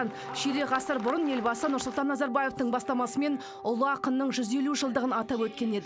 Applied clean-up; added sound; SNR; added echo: none; Wind instrument, woodwind instrument; 15 dB; none.